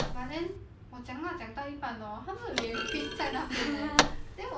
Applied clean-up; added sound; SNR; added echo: none; Thump, thud; -1 dB; none.